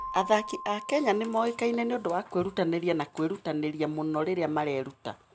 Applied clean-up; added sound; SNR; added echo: none; Keyboard (musical); 16 dB; none.